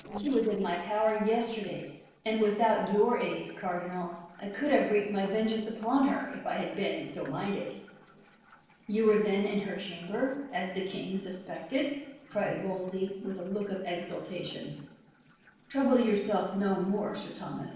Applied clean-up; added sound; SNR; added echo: neural separator model SepFormer DNS4.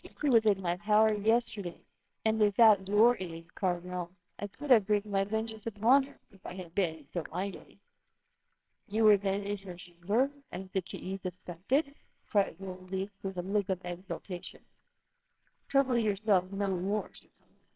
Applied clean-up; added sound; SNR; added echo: neural separator model SepFormer WHAMR!.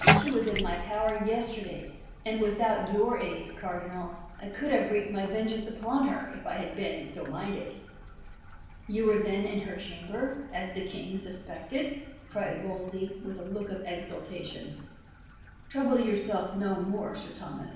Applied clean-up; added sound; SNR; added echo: none; Bathtub (filling or washing); 6 dB; reverberation time 0.9 s.